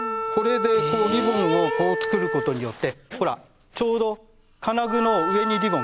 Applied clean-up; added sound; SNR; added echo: none; Wind instrument, woodwind instrument; 4 dB; none.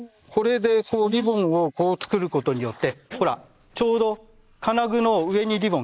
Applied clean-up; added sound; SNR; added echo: neural mask model Resemble Enhance denoiser.